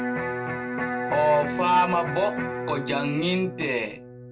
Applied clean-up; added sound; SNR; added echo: none; Electric guitar; 5 dB; reverberation time 0.2 s.